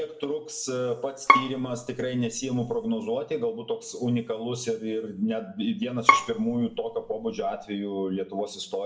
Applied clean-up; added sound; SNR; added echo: none; Bowed string instrument; -2 dB; reverberation time 0.4 s.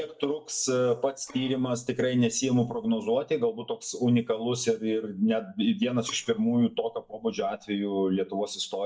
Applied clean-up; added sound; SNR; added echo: neural mask model DeepFilterNet 3.